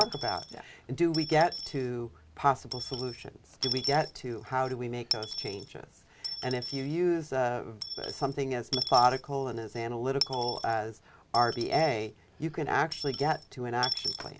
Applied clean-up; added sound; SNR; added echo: none; Coin (dropping) / Dishes, pots, and pans; 9 dB; none.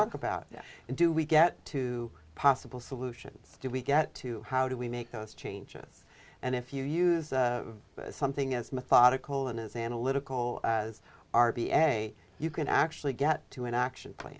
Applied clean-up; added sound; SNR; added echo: none; none; none; none.